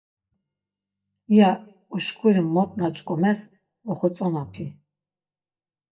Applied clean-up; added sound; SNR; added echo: neural mask model DeepFilterNet 3.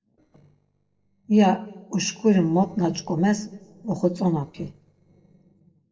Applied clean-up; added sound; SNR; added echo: neural separator model SepFormer DNS4.